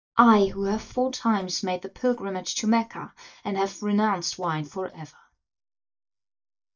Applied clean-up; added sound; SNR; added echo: neural mask model DeepFilterNet 3.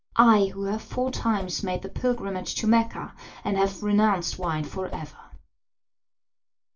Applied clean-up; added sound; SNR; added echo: neural separator model SepFormer DNS4.